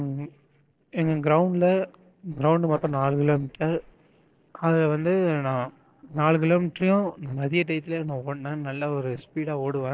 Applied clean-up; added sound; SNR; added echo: neural separator model SepFormer DNS4.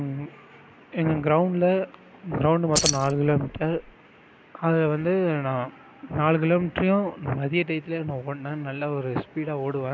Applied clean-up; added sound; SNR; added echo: none; Keys jangling; 4 dB; none.